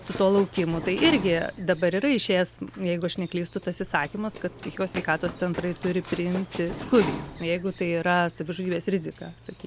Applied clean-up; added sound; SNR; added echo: none; Run + Sliding door; 12 dB; none.